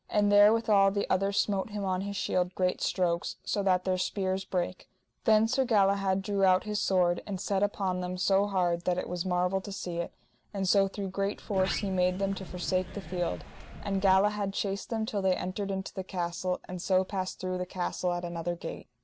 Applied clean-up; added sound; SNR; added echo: none; Sliding door; 12 dB; none.